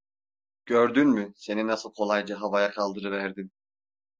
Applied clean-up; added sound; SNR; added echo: none; none; none; none.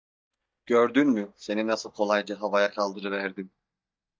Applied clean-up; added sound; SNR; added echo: neural mask model DeepFilterNet 3.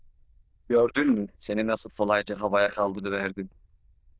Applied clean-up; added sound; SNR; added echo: neural diffusion model UNIVERSE++.